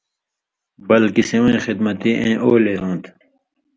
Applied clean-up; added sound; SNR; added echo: none; none; none; none.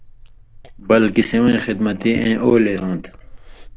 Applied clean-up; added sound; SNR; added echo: none; Liquid; 19 dB; none.